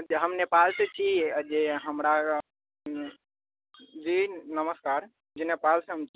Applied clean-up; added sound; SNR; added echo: none; none; none; none.